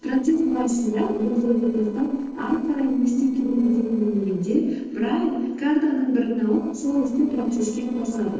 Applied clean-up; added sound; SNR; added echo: neural separator model SepFormer DNS4.